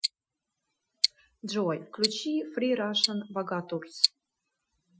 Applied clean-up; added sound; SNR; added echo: classical method Wiener filter.